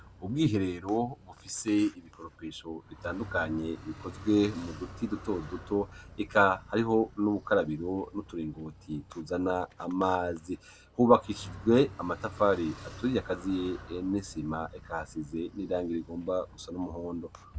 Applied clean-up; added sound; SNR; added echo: none; Car; 18 dB; none.